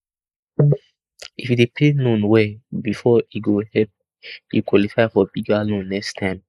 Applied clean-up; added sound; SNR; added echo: neural mask model Resemble Enhance denoiser.